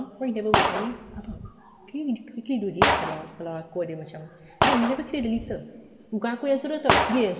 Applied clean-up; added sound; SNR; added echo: none; Gunshot, gunfire; -1 dB; reverberation time 2.5 s.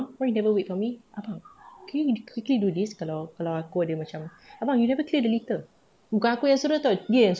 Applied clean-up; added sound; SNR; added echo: none; none; none; none.